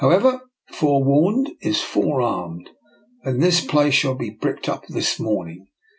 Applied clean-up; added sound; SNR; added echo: none; none; none; none.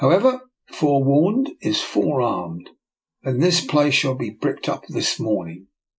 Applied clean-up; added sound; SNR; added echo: neural mask model Resemble Enhance denoiser.